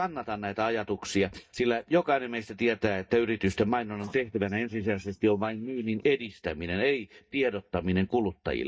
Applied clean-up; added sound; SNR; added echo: neural mask model DeepFilterNet 3.